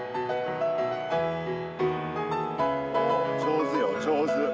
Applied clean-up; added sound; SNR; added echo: none; none; none; none.